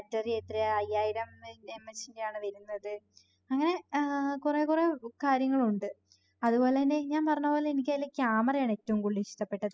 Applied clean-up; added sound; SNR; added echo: classical method spectral subtraction.